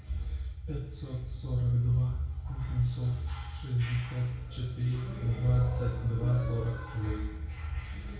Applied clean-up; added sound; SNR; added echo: none; none; none; reverberation time 0.6 s.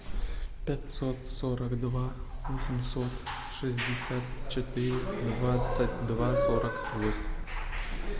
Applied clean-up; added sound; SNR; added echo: none; none; none; none.